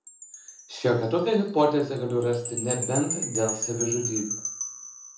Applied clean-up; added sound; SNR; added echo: none; Wind chime; 7 dB; reverberation time 1.0 s.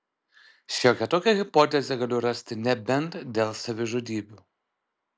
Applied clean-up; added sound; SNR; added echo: none; none; none; none.